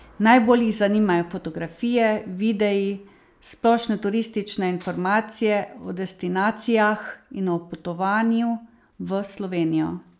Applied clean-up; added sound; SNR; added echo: none; none; none; none.